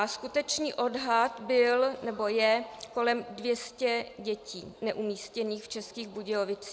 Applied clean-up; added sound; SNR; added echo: none; none; none; none.